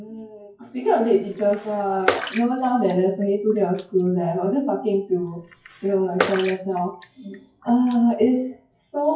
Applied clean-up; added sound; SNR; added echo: classical method WPE with log-MMSE.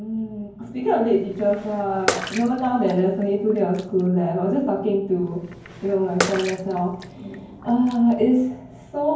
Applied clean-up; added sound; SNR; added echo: none; Bathtub (filling or washing) / Water / Splash, splatter; 11 dB; reverberation time 0.9 s.